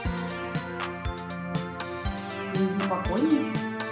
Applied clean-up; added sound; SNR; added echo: none; Organ; 0 dB; reverberation time 0.6 s.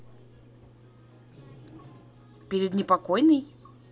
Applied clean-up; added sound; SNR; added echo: none; none; none; none.